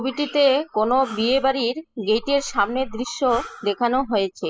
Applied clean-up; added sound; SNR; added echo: classical method spectral subtraction.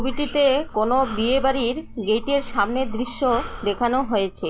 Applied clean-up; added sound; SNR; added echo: none; Breathing; 9 dB; none.